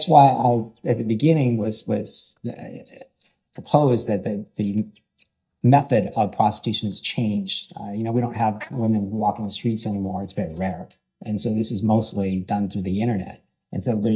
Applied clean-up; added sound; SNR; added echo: neural mask model DeepFilterNet 3.